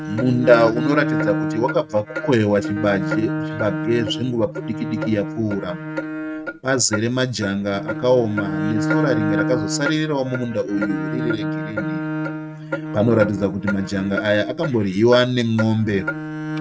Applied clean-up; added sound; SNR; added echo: neural mask model RNNoise.